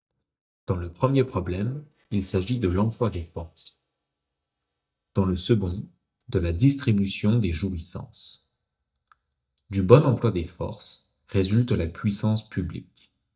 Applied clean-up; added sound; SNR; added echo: neural mask model DeepFilterNet 3.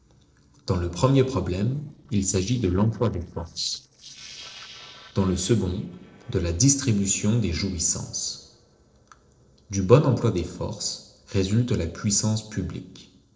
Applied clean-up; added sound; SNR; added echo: neural separator model SepFormer DNS4.